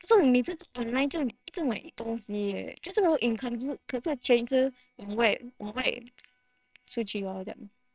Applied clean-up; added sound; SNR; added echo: neural separator model SepFormer WHAMR!.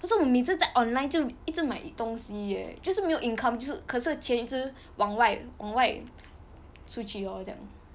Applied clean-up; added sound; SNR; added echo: none; none; none; none.